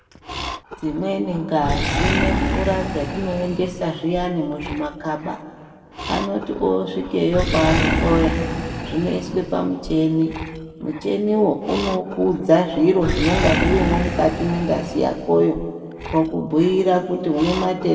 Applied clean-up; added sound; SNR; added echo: none; Animal; 5 dB; reverberation time 1.9 s.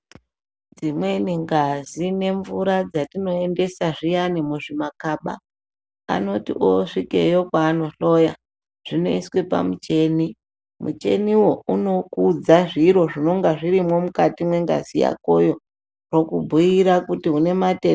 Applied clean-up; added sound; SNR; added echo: none; none; none; none.